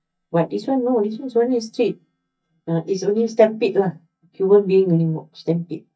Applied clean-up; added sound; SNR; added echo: neural mask model DeepFilterNet 3.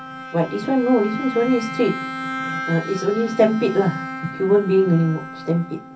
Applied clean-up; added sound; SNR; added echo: none; Bowed string instrument; 11 dB; reverberation time 0.3 s.